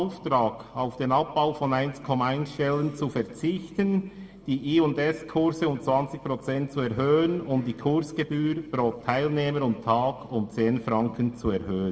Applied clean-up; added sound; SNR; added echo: none; none; none; reverberation time 1.2 s.